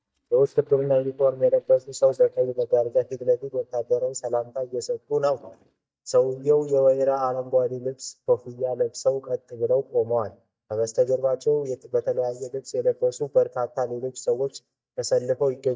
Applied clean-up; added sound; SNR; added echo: neural mask model DeepFilterNet 3.